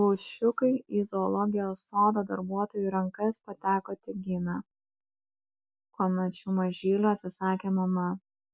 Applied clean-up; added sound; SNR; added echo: none; none; none; none.